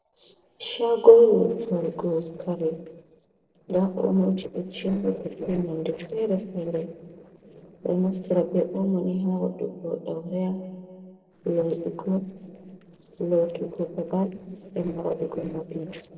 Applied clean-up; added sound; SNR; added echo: neural separator model SepFormer DNS4.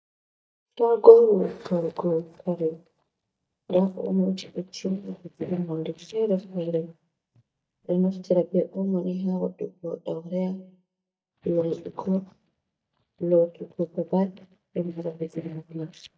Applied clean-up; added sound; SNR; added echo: neural mask model DeepFilterNet 3.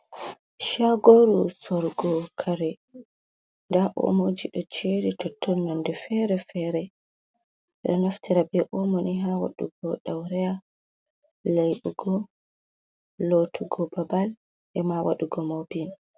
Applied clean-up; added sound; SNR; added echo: none; none; none; none.